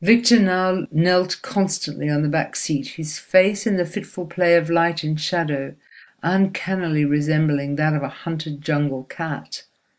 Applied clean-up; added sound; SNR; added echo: none; none; none; none.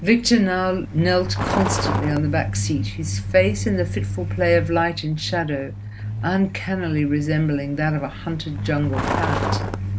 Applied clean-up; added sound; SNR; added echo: none; Truck; 4 dB; none.